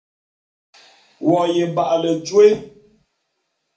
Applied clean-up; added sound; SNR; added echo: none; none; none; reverberation time 0.4 s.